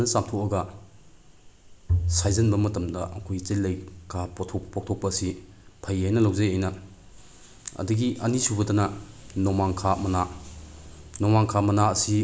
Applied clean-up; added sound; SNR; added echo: none; Bowed string instrument; 6 dB; none.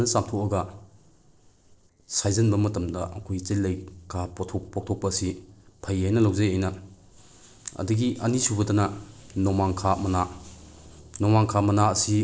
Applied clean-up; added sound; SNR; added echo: neural separator model SepFormer DNS4.